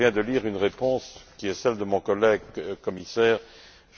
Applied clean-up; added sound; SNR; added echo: none; none; none; none.